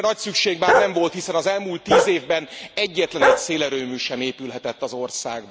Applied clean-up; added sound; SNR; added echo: none; Bark; -1 dB; none.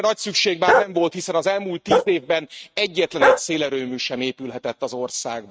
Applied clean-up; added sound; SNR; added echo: neural mask model RNNoise.